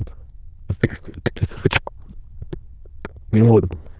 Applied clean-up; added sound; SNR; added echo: neural diffusion model UNIVERSE++.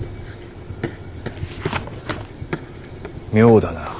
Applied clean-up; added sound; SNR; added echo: none; Run; 9 dB; none.